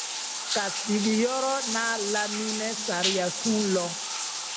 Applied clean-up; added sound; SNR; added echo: none; Bathtub (filling or washing); 3 dB; none.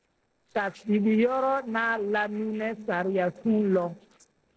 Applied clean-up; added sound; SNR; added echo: neural separator model SepFormer DNS4.